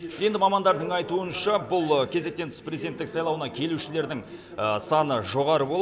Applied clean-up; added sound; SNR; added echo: none; none; none; none.